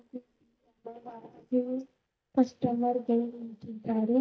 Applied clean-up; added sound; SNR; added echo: neural mask model DeepFilterNet 3.